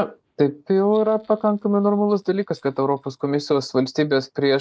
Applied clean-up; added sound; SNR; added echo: neural mask model DeepFilterNet 3.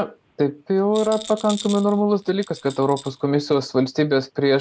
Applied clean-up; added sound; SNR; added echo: none; Rattle; 18 dB; none.